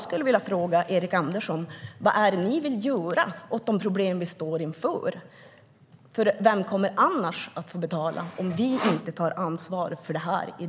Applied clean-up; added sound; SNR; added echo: none; Sawing; 10 dB; none.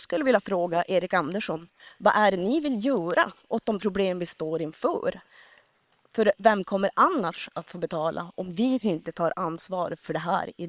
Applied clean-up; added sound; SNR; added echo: neural separator model SepFormer WHAM!.